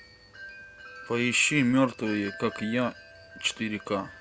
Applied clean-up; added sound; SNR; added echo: none; Wind chime; 17 dB; none.